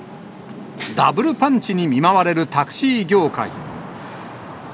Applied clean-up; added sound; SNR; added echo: none; none; none; none.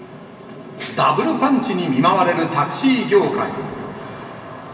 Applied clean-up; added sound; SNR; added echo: none; none; none; reverberation time 2.6 s.